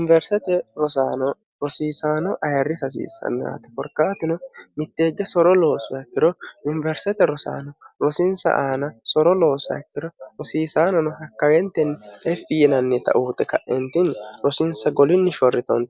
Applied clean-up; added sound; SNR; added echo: none; none; none; none.